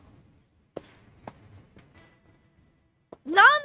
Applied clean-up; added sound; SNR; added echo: neural mask model RNNoise.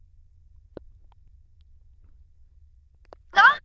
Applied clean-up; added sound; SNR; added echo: neural diffusion model UNIVERSE++.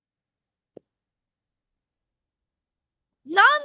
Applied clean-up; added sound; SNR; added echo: neural mask model DeepFilterNet 3.